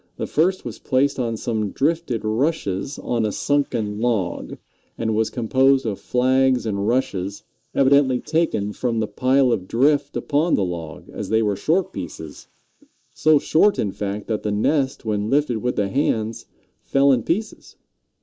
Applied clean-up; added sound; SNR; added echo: neural mask model Resemble Enhance denoiser.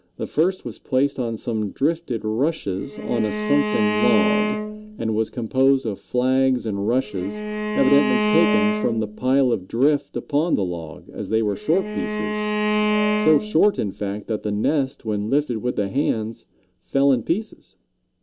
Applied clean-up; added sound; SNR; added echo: none; Bowed string instrument; 2 dB; none.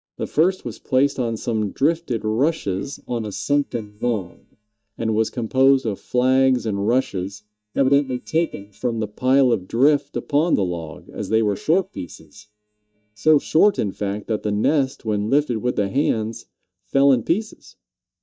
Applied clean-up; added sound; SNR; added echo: neural mask model DeepFilterNet 3.